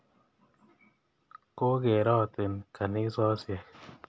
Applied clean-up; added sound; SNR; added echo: none; none; none; none.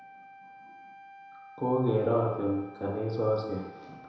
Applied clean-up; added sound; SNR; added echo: none; Wind instrument, woodwind instrument; 19 dB; reverberation time 1.0 s.